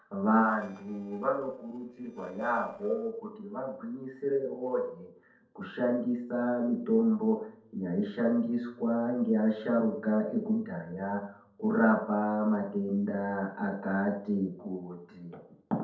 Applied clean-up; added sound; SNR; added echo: neural separator model SepFormer DNS4.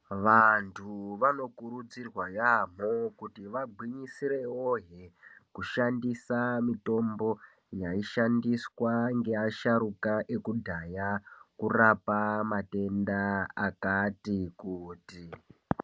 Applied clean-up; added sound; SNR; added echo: none; none; none; none.